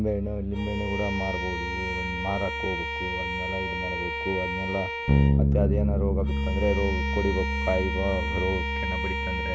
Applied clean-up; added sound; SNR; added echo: none; Bowed string instrument + Bass guitar; -4 dB; none.